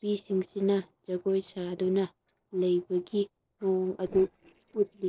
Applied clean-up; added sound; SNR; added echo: neural separator model SepFormer DNS4.